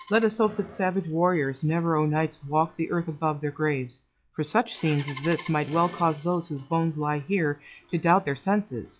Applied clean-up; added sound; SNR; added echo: classical method log-MMSE.